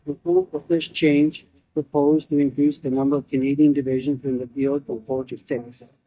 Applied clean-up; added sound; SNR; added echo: neural mask model DeepFilterNet 3.